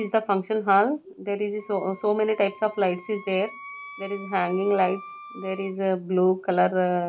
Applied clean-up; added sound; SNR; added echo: none; Wind instrument, woodwind instrument; 20 dB; none.